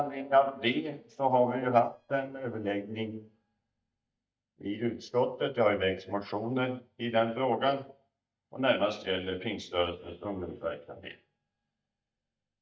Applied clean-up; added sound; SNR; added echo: neural mask model DeepFilterNet 3.